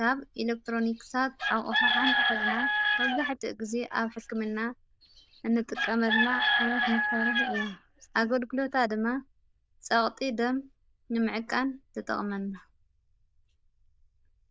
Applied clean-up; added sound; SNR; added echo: neural diffusion model UNIVERSE++.